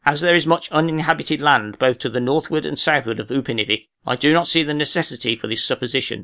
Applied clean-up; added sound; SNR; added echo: none; none; none; none.